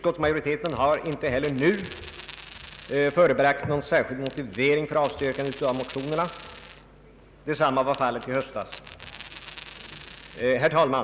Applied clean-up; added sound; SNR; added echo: none; Coin (dropping); 10 dB; none.